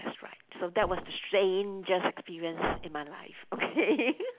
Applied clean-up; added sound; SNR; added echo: none; Thump, thud; 15 dB; none.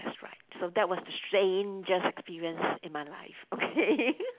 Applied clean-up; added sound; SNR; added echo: none; none; none; none.